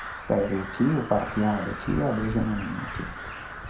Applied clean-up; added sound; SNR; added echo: none; Crow; 8 dB; reverberation time 0.4 s.